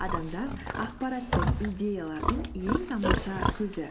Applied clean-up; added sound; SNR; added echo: none; Livestock, farm animals, working animals; -2 dB; none.